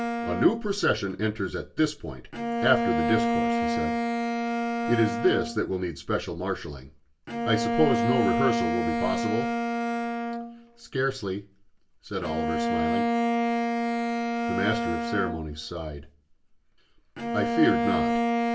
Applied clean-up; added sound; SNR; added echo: none; Bowed string instrument; -1 dB; reverberation time 0.2 s.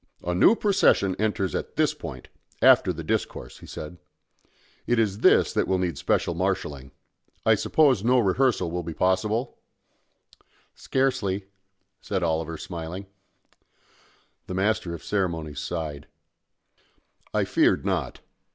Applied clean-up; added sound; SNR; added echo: none; none; none; none.